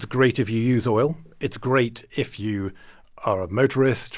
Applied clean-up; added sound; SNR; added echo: none; none; none; none.